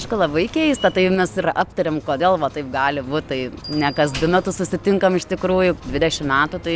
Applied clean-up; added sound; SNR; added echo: none; Slam + Bell; 17 dB; none.